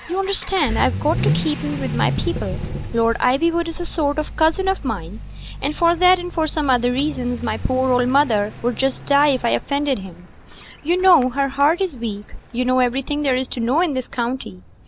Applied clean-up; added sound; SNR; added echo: none; Accelerating, revving, vroom / Vehicle; 9 dB; none.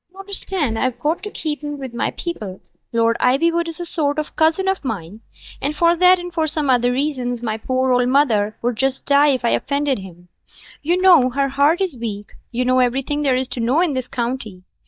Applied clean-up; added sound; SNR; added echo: neural mask model DeepFilterNet 3.